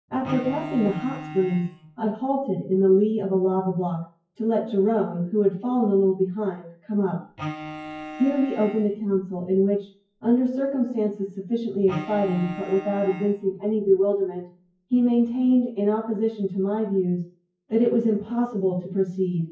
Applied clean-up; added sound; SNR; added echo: classical method WPE with log-MMSE.